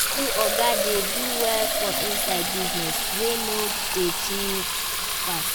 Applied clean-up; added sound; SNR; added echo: none; Fill (with liquid); -4 dB; none.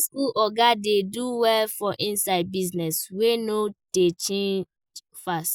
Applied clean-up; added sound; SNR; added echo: none; none; none; none.